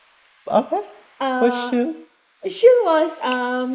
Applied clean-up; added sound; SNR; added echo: neural mask model Resemble Enhance denoiser.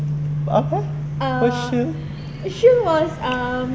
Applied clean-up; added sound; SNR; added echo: none; Bass guitar; 6 dB; none.